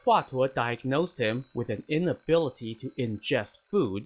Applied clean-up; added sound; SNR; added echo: classical method log-MMSE.